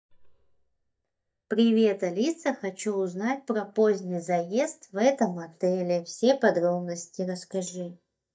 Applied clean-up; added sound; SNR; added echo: neural mask model DeepFilterNet 3.